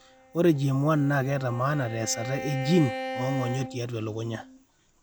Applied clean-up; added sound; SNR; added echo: none; Bowed string instrument; 11 dB; none.